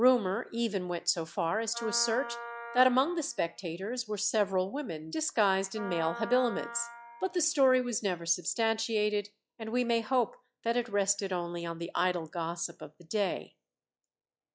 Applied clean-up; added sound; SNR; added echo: classical method log-MMSE.